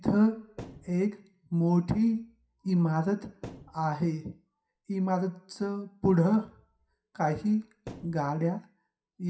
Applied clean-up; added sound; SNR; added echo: classical method WPE with log-MMSE.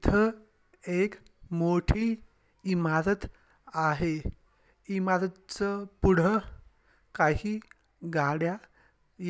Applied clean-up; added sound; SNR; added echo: none; none; none; none.